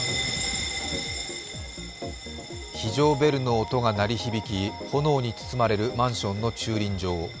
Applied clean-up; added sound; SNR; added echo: none; none; none; none.